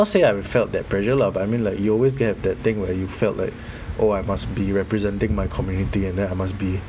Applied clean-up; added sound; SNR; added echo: none; none; none; none.